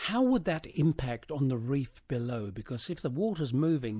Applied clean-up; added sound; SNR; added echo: none; none; none; none.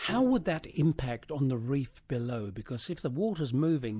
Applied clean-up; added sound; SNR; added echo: none; Bowed string instrument; 20 dB; none.